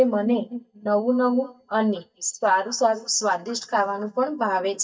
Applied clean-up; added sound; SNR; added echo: neural mask model DeepFilterNet 3.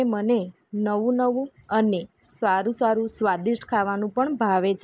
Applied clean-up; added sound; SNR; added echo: none; none; none; none.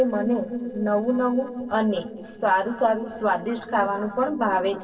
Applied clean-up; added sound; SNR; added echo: neural separator model SepFormer DNS4.